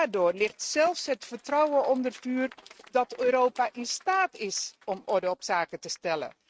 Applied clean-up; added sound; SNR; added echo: neural mask model RNNoise.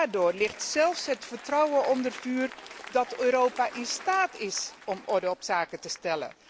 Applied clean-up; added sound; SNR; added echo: none; Applause; 17 dB; none.